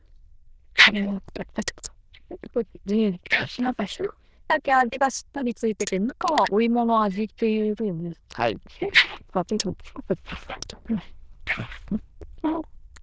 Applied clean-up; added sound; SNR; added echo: neural diffusion model UNIVERSE++.